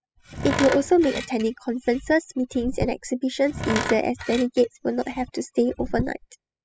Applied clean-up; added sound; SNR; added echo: classical method spectral subtraction.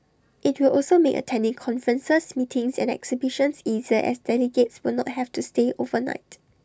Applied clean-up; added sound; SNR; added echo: none; none; none; none.